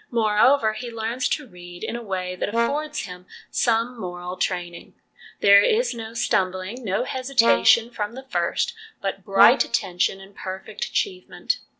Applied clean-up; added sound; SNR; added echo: none; Brass instrument; 6 dB; none.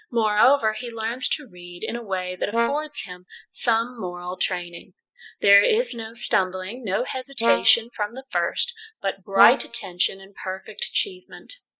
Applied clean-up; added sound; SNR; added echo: classical method spectral subtraction.